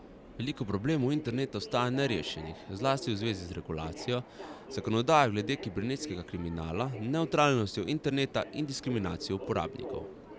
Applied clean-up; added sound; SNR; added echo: none; Subway, metro, underground; 13 dB; none.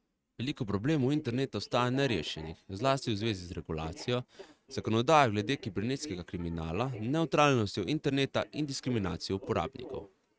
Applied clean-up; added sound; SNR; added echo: neural mask model RNNoise.